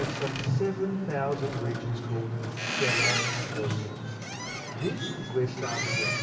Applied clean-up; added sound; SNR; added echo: none; Boat, Water vehicle; 0 dB; reverberation time 2.6 s.